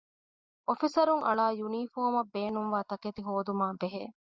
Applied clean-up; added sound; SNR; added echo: neural mask model DeepFilterNet 3.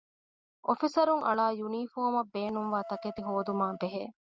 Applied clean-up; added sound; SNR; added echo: neural mask model RNNoise.